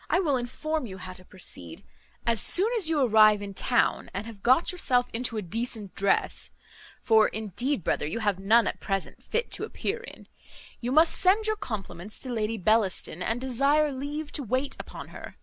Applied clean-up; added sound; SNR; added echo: none; none; none; none.